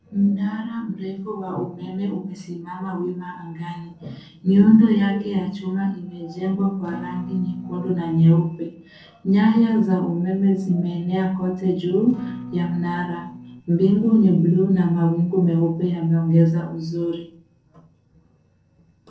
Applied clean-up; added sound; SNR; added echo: neural separator model SepFormer DNS4.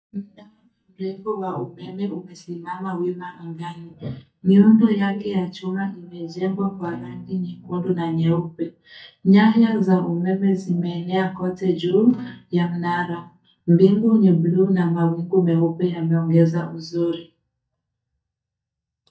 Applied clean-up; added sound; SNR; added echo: neural mask model DeepFilterNet 3.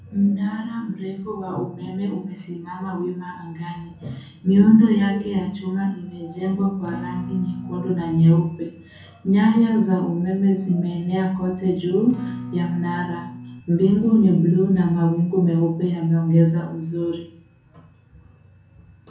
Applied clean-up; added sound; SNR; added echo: none; Acoustic guitar / Strum; 12 dB; reverberation time 0.5 s.